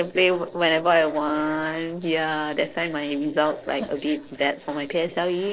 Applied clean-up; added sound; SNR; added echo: neural separator model SepFormer DNS4.